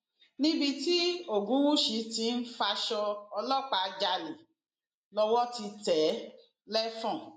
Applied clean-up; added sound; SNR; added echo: none; none; none; none.